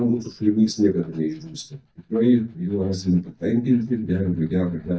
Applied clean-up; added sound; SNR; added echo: neural mask model DeepFilterNet 3.